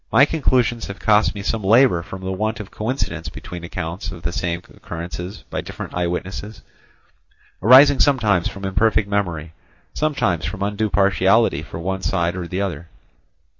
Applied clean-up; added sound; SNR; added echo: none; none; none; none.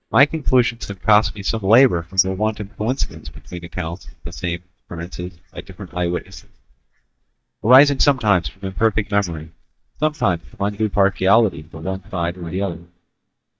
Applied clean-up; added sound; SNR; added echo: neural mask model DeepFilterNet 3.